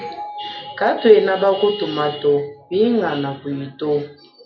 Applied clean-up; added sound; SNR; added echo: none; Bell; 19 dB; reverberation time 0.3 s.